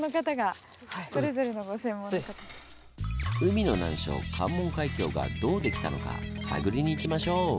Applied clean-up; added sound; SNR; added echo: none; Cutlery, silverware / Dishes, pots, and pans; 19 dB; none.